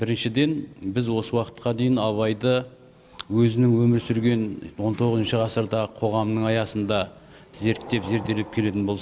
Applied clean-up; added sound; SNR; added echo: none; none; none; none.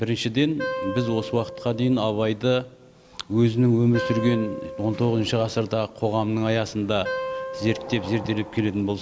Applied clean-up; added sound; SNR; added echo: none; Wind instrument, woodwind instrument; 10 dB; none.